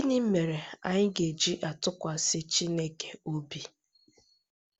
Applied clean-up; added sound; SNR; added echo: none; none; none; none.